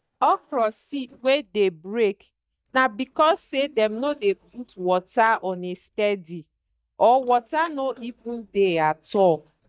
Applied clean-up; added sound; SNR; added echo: neural mask model DeepFilterNet 3.